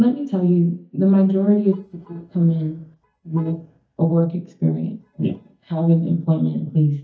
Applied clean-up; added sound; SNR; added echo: neural mask model DeepFilterNet 3.